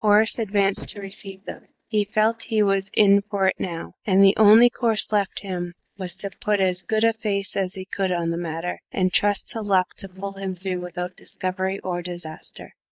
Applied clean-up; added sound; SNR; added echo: neural mask model DeepFilterNet 3.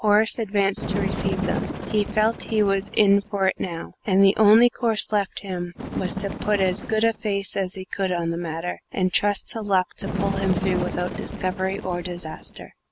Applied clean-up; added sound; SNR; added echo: none; Bird; 9 dB; none.